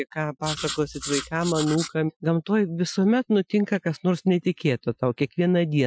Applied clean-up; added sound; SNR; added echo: classical method Wiener filter.